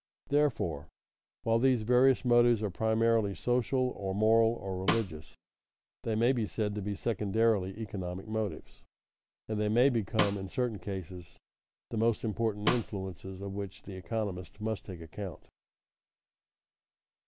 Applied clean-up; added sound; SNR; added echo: none; Snare drum; 5 dB; none.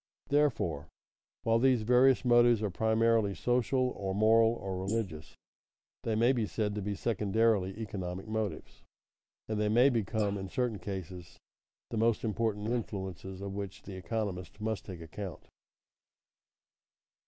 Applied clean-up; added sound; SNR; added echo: neural mask model Resemble Enhance denoiser.